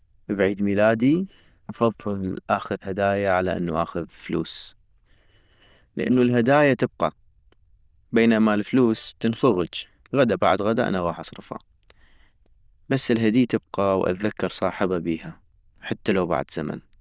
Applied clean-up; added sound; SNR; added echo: neural diffusion model UNIVERSE++.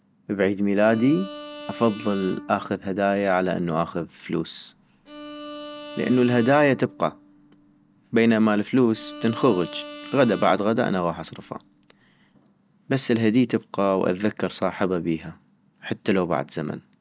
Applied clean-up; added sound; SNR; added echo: none; Bowed string instrument; 17 dB; none.